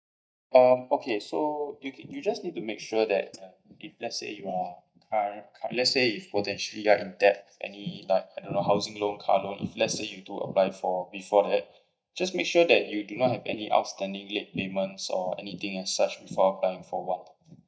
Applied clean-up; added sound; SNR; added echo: neural mask model DeepFilterNet 3.